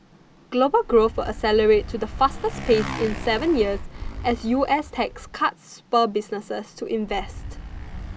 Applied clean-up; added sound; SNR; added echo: none; Motorcycle; 11 dB; none.